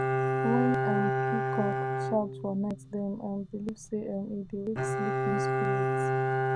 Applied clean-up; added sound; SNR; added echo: none; Bowed string instrument; -3 dB; none.